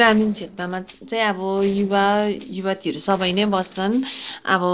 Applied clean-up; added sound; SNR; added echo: neural separator model SepFormer DNS4.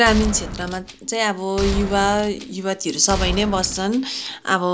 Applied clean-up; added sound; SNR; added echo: none; Gunshot, gunfire; 8 dB; none.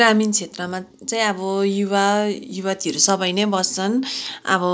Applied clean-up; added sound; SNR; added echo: none; none; none; none.